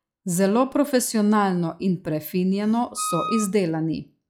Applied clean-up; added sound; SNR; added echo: classical method log-MMSE.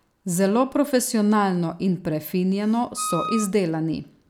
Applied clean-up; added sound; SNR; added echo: none; Wind instrument, woodwind instrument; 9 dB; none.